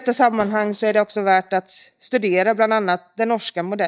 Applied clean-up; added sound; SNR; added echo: neural mask model DeepFilterNet 3.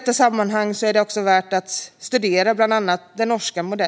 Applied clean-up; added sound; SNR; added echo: none; none; none; none.